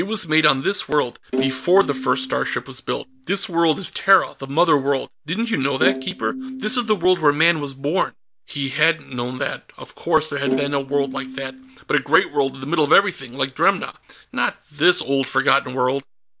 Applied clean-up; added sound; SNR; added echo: none; Bowed string instrument; 9 dB; none.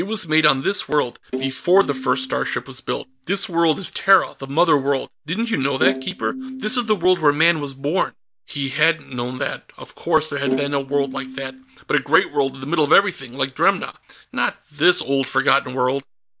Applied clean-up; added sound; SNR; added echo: neural mask model DeepFilterNet 3.